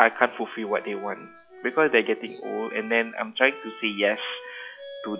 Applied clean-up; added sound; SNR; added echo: classical method log-MMSE.